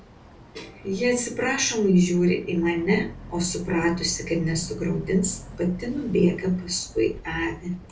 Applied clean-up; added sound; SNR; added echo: none; Boat, Water vehicle; 17 dB; reverberation time 0.2 s.